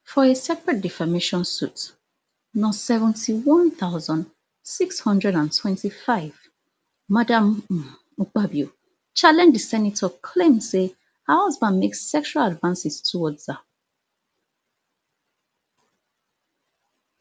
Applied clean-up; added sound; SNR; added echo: none; none; none; none.